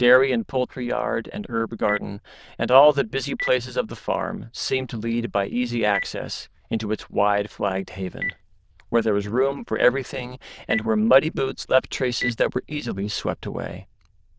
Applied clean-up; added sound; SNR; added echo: neural diffusion model UNIVERSE++.